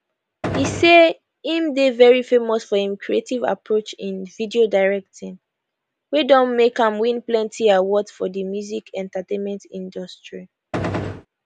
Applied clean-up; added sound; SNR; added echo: none; Gunshot, gunfire; 5 dB; none.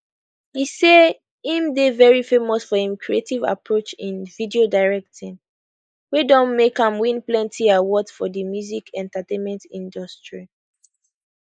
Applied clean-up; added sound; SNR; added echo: neural mask model Resemble Enhance denoiser.